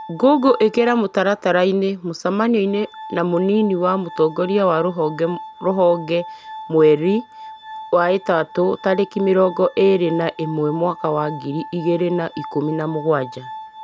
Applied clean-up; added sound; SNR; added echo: none; Glass; 17 dB; none.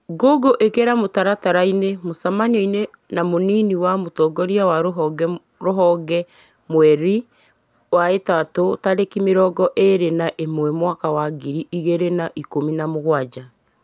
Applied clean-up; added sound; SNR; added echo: none; none; none; none.